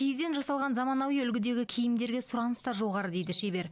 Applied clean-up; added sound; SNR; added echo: none; none; none; none.